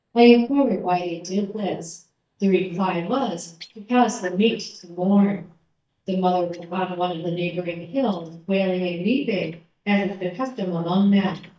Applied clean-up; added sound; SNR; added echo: neural mask model DeepFilterNet 3.